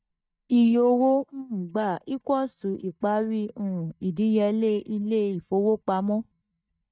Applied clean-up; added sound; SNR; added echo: neural mask model DeepFilterNet 3.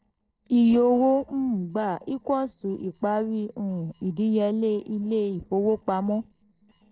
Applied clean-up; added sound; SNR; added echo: neural separator model SepFormer DNS4.